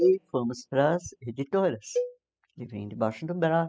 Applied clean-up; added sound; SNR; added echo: classical method spectral subtraction.